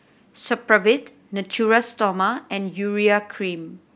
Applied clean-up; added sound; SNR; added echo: none; none; none; none.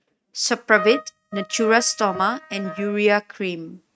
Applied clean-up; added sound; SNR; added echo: neural mask model RNNoise.